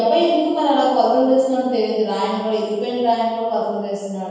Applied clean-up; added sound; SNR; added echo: none; none; none; reverberation time 1.2 s.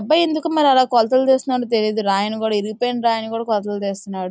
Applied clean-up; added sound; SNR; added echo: none; none; none; none.